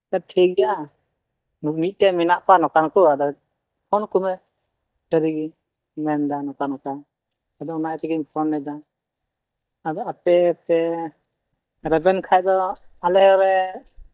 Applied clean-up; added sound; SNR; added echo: neural mask model DeepFilterNet 3.